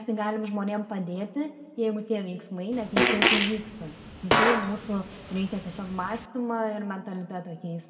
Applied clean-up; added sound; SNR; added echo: none; Fart; -3 dB; reverberation time 1.4 s.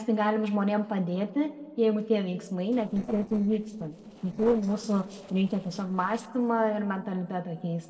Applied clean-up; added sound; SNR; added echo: neural separator model SepFormer DNS4.